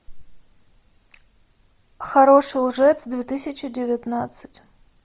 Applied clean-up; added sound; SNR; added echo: none; none; none; none.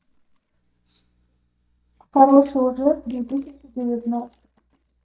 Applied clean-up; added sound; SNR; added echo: neural mask model DeepFilterNet 3.